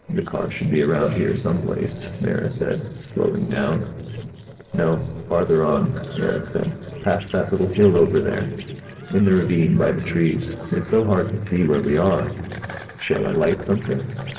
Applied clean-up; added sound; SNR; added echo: neural separator model SepFormer DNS4.